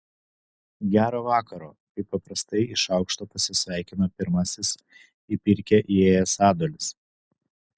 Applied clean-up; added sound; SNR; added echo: none; none; none; none.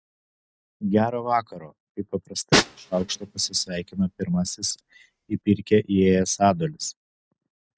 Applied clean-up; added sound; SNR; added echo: neural mask model RNNoise.